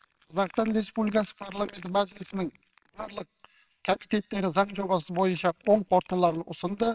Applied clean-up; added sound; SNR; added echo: neural separator model SepFormer WHAMR!.